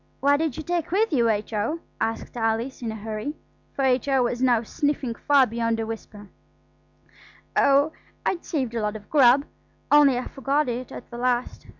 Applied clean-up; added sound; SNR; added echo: none; none; none; none.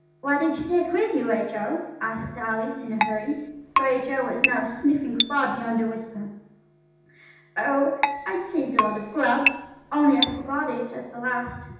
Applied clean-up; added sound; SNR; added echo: none; Keyboard (musical); 1 dB; reverberation time 0.9 s.